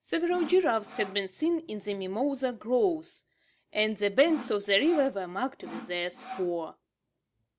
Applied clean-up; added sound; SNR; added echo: none; Sawing; 14 dB; none.